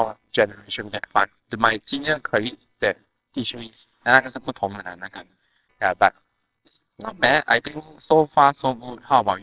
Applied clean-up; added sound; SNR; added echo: neural separator model SepFormer WHAMR!.